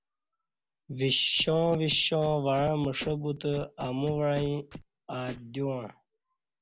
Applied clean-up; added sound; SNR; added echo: none; Scratching (performance technique); 19 dB; none.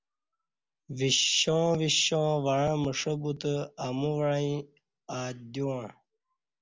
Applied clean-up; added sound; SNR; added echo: none; none; none; none.